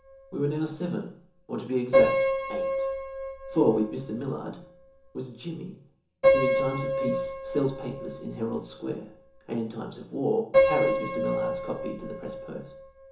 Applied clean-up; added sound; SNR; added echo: none; Piano; -3 dB; reverberation time 0.7 s.